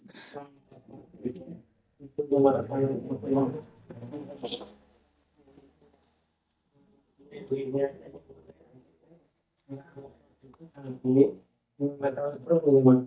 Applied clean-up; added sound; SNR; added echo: neural mask model DeepFilterNet 3.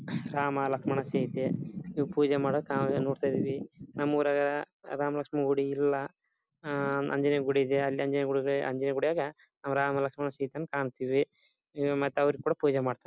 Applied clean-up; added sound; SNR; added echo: none; none; none; none.